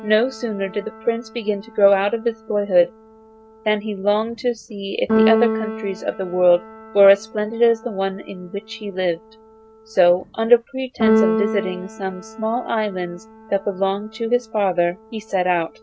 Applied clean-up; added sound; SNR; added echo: none; Keyboard (musical); 7 dB; none.